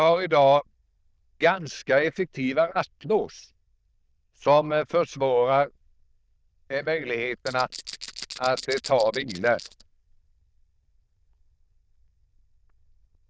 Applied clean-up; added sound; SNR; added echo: neural diffusion model UNIVERSE++.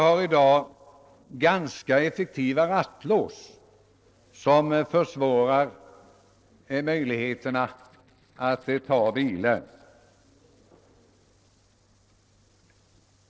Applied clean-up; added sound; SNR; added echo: neural separator model SepFormer DNS4.